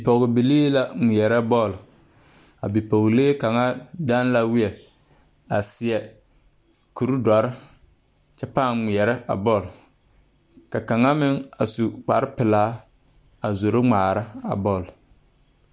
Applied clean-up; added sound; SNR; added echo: none; none; none; none.